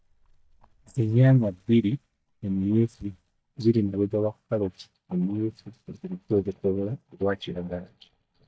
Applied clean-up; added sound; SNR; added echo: neural mask model DeepFilterNet 3.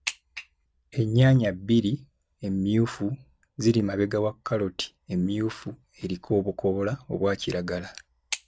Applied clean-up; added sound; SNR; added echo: none; none; none; none.